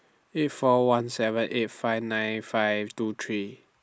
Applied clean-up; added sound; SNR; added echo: none; none; none; none.